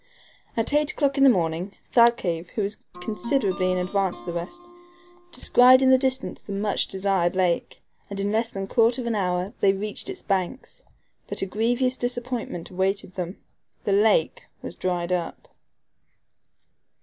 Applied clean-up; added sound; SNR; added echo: none; Guitar; 16 dB; none.